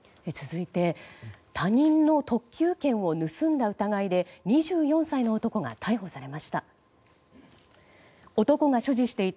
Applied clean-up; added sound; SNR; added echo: none; none; none; none.